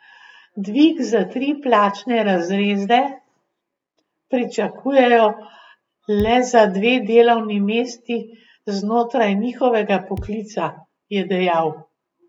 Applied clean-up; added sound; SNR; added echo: none; Bass drum; 14 dB; none.